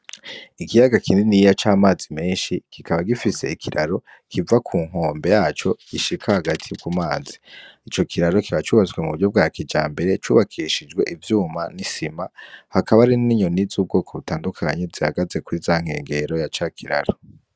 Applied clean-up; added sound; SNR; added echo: none; none; none; none.